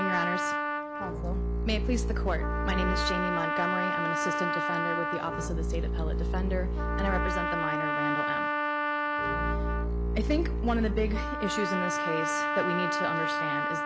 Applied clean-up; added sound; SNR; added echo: none; Trumpet + Bowed string instrument; -5 dB; none.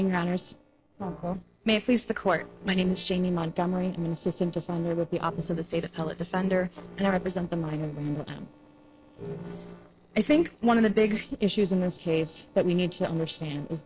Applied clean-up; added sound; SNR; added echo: neural separator model SepFormer DNS4.